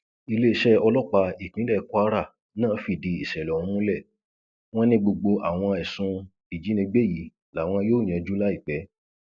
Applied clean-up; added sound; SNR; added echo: none; none; none; none.